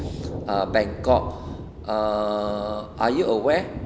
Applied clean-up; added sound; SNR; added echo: none; Thunder; 9 dB; none.